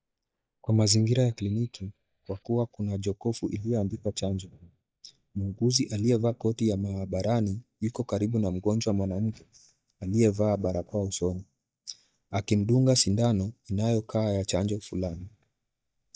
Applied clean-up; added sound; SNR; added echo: neural mask model DeepFilterNet 3.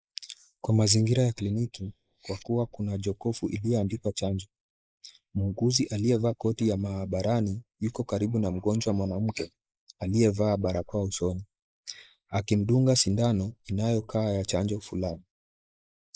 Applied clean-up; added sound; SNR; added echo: neural mask model Resemble Enhance denoiser.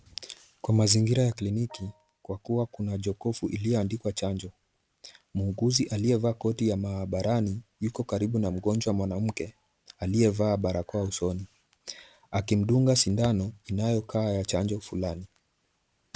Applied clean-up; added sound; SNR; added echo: none; none; none; none.